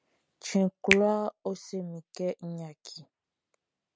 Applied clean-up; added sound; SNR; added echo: none; Finger snapping; 4 dB; none.